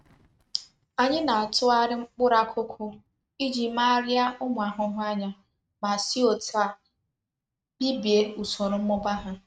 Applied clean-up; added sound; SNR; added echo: neural mask model RNNoise.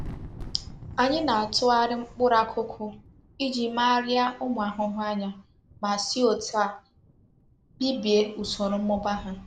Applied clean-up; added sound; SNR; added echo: none; Thunder; 18 dB; none.